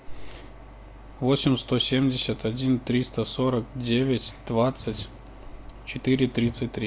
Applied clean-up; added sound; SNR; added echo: none; none; none; none.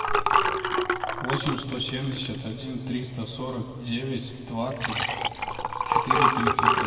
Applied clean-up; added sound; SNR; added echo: none; Liquid; -4 dB; reverberation time 2.0 s.